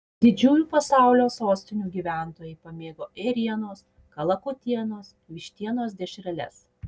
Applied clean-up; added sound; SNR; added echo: none; none; none; none.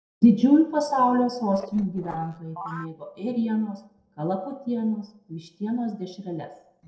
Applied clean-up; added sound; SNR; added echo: neural separator model SepFormer DNS4.